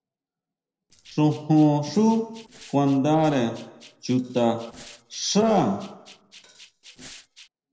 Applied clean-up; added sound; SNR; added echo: neural separator model SepFormer DNS4.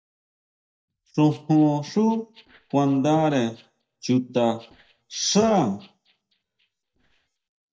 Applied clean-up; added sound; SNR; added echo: neural mask model DeepFilterNet 3.